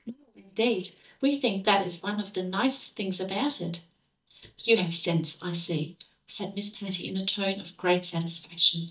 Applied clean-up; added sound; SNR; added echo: neural mask model DeepFilterNet 3.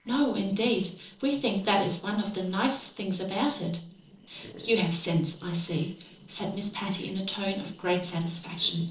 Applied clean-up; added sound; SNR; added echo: neural separator model SepFormer DNS4.